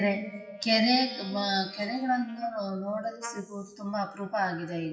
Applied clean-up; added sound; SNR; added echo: classical method WPE with log-MMSE.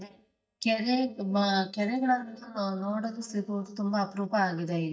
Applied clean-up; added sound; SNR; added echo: neural mask model DeepFilterNet 3.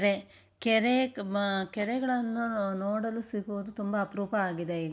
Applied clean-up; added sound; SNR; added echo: none; none; none; none.